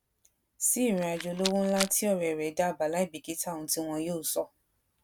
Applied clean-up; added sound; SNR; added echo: none; Rattle; 7 dB; none.